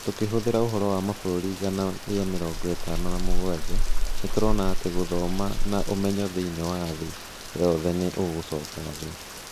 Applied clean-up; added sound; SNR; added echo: none; Rain; -2 dB; none.